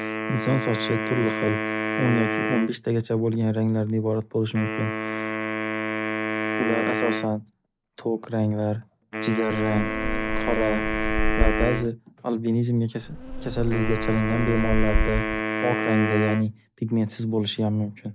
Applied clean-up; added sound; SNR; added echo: none; Insect + Wind instrument, woodwind instrument; 1 dB; none.